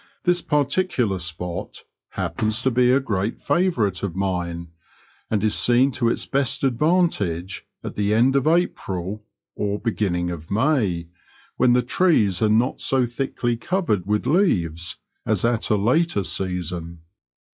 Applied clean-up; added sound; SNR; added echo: classical method log-MMSE.